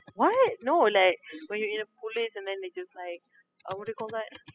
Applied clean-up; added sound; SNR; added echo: classical method spectral subtraction.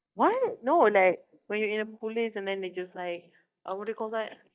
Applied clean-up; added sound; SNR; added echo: neural mask model DeepFilterNet 3.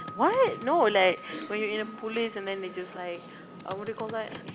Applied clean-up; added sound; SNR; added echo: none; Computer keyboard + Wind chime; 13 dB; none.